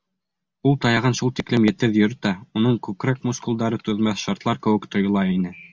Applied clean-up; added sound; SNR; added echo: none; none; none; none.